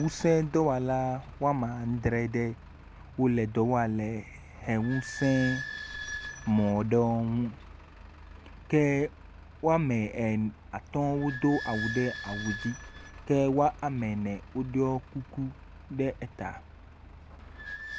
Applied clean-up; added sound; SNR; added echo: none; Squeak / Idling; 13 dB; none.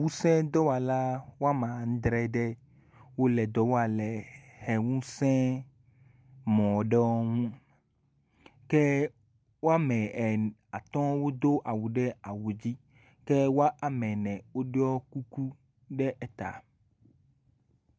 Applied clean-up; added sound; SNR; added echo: none; none; none; none.